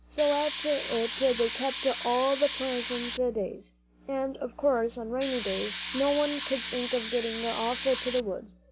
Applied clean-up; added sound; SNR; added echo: none; Hiss; -3 dB; none.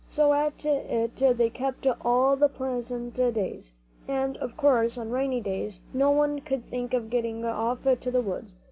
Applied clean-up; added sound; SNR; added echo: none; none; none; none.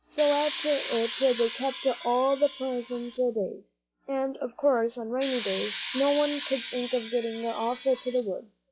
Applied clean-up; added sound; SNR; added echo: classical method log-MMSE.